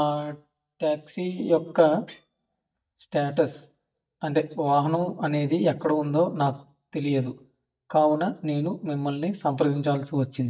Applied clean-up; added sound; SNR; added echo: neural mask model DeepFilterNet 3.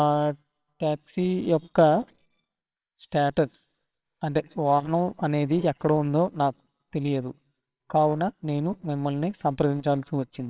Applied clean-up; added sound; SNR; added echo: neural separator model SepFormer WHAMR!.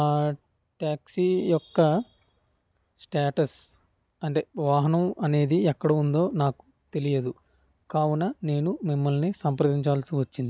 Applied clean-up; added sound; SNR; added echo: none; none; none; none.